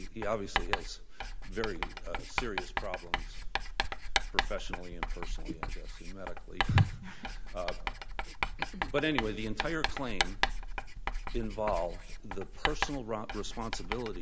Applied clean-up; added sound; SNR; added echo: none; Writing; -2 dB; none.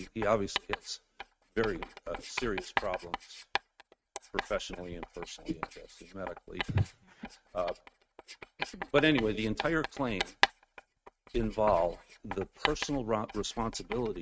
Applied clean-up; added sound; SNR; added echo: neural mask model RNNoise.